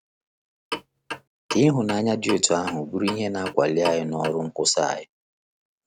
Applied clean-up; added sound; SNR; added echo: none; Clock; 11 dB; none.